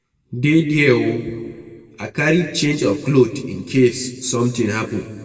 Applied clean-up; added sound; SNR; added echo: none; none; none; reverberation time 1.6 s.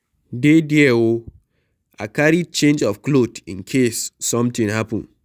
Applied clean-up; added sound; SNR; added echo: none; none; none; none.